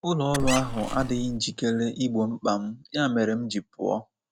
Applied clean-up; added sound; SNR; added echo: none; Squeak; 3 dB; none.